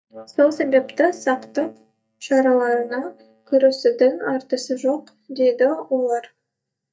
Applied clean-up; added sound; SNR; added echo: neural mask model DeepFilterNet 3.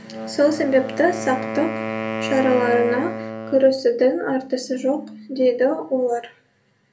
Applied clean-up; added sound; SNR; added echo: none; Wind instrument, woodwind instrument; 10 dB; reverberation time 0.3 s.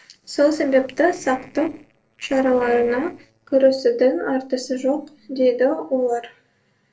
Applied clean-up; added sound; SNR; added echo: neural separator model SepFormer DNS4.